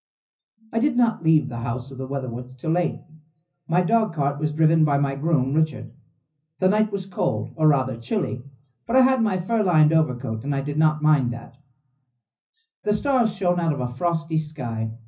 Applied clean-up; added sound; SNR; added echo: none; none; none; reverberation time 0.4 s.